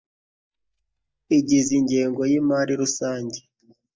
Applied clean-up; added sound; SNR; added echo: neural mask model DeepFilterNet 3.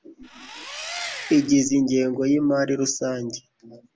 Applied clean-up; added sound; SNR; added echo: none; Engine; 12 dB; none.